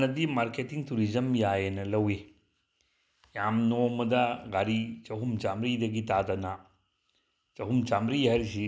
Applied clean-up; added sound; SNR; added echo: none; none; none; none.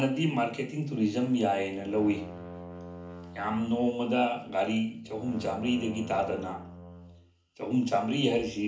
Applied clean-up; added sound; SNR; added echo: none; Brass instrument; 15 dB; reverberation time 0.4 s.